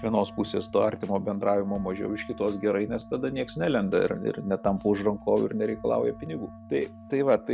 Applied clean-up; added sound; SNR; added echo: none; Wind instrument, woodwind instrument; 18 dB; none.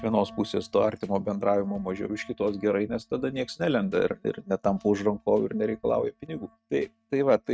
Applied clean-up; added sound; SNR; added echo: neural mask model RNNoise.